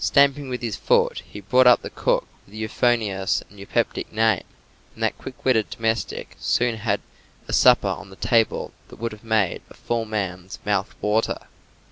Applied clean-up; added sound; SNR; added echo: none; none; none; none.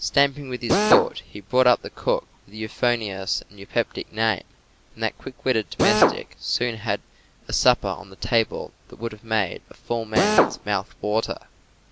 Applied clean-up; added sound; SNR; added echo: none; Drill; -4 dB; none.